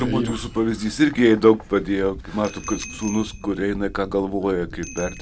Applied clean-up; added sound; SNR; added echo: none; Bicycle bell + Wind; 15 dB; none.